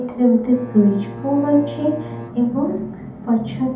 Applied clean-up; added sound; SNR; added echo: none; Bowed string instrument; 14 dB; reverberation time 0.6 s.